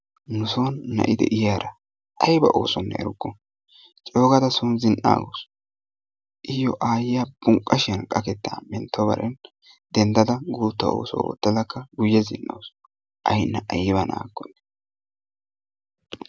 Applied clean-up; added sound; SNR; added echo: none; none; none; none.